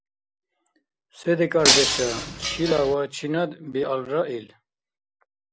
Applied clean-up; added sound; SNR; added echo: none; Shatter; -3 dB; none.